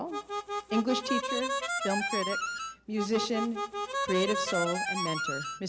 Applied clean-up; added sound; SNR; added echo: none; Harmonica; 0 dB; none.